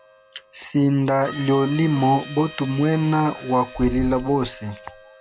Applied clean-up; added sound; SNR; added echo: none; Hands + Harmonica; 15 dB; none.